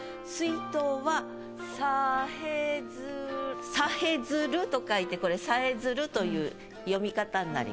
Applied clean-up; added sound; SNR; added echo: none; none; none; none.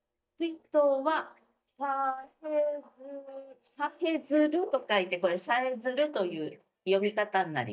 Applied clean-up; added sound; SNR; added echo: neural mask model DeepFilterNet 3.